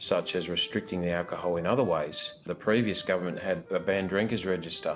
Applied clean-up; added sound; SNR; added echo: none; Wind instrument, woodwind instrument; 18 dB; none.